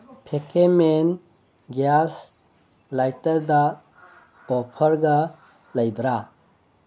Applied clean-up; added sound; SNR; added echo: none; none; none; none.